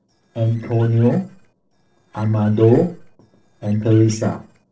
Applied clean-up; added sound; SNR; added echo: neural separator model SepFormer DNS4.